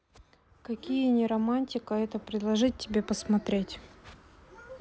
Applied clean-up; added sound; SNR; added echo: none; none; none; none.